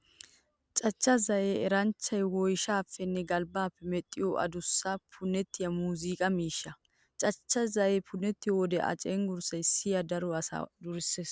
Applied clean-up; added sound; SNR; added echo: none; none; none; none.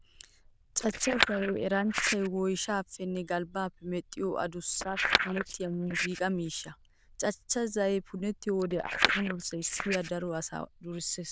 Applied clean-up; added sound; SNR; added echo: neural diffusion model UNIVERSE++.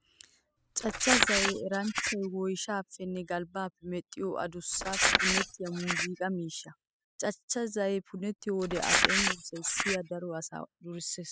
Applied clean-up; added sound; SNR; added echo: classical method spectral subtraction.